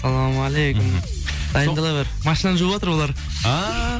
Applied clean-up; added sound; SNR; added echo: none; none; none; none.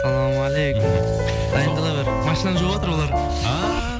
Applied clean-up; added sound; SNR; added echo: none; Piano + Chink, clink; 0 dB; none.